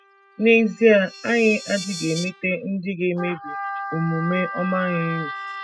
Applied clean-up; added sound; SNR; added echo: classical method spectral subtraction.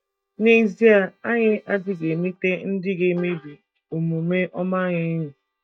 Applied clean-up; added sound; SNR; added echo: neural mask model DeepFilterNet 3.